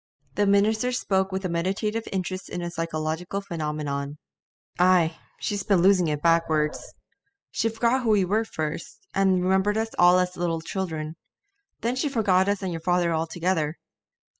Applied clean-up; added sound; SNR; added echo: classical method spectral subtraction.